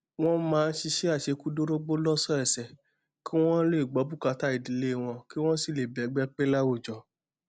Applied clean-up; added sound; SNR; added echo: none; none; none; none.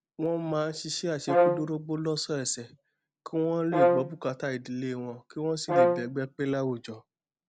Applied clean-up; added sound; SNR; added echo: none; Brass instrument; -4 dB; none.